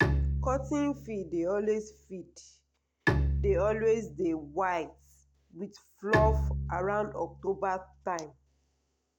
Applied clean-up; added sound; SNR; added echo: none; Bowed string instrument; 2 dB; none.